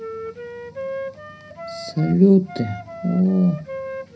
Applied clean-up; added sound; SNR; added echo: none; Wind instrument, woodwind instrument; 12 dB; reverberation time 0.4 s.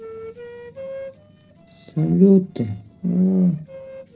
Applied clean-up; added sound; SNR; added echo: neural separator model SepFormer DNS4.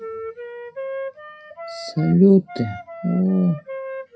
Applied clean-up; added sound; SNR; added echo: classical method WPE with log-MMSE.